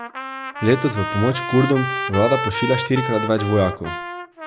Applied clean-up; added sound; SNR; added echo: none; Trumpet; 6 dB; none.